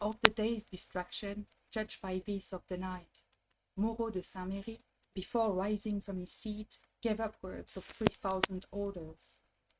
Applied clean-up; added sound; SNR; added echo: neural mask model RNNoise.